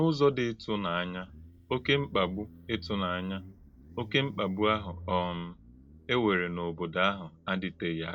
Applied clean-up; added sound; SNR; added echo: neural mask model DeepFilterNet 3.